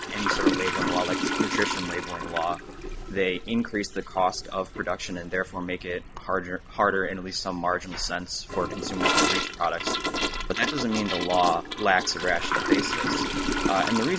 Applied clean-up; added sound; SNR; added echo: none; Toilet flush / Gurgling; 2 dB; none.